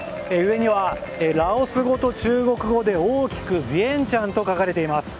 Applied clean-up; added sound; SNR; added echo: none; Marimba, xylophone + Drum kit; 15 dB; none.